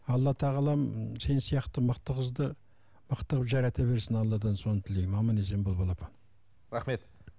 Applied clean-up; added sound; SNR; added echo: none; none; none; none.